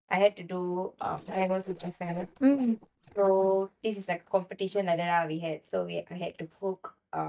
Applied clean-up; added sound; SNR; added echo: neural mask model DeepFilterNet 3.